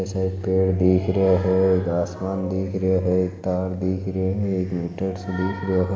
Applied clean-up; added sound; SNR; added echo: none; none; none; none.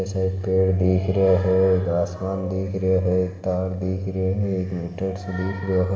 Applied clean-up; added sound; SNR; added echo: none; none; none; reverberation time 0.9 s.